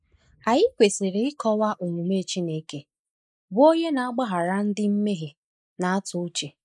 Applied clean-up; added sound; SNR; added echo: neural mask model Resemble Enhance denoiser.